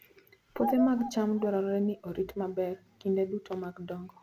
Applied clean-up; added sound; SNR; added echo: none; Bird vocalization, bird call, bird song; 10 dB; none.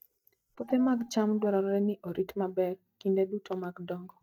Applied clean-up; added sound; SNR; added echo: neural mask model DeepFilterNet 3.